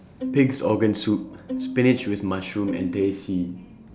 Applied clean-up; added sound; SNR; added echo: none; Bowed string instrument; 10 dB; none.